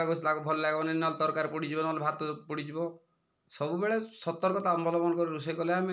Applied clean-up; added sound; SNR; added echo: none; none; none; none.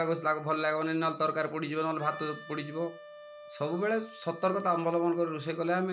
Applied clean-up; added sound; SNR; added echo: none; Wind instrument, woodwind instrument; 19 dB; none.